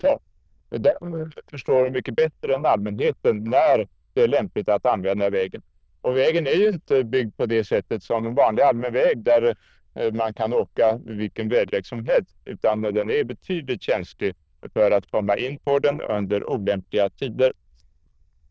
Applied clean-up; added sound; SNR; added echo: neural diffusion model UNIVERSE++.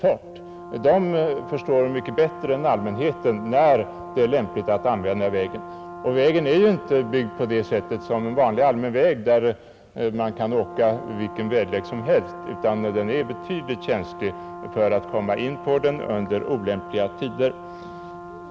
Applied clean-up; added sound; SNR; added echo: none; Brass instrument; 14 dB; none.